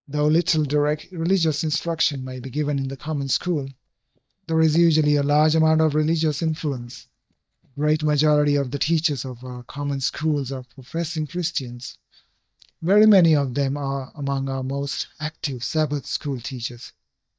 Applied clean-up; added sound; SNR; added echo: neural mask model DeepFilterNet 3.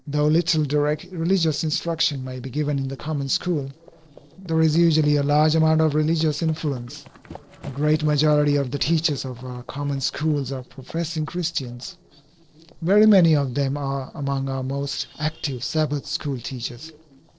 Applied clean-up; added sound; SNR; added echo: neural separator model SepFormer DNS4.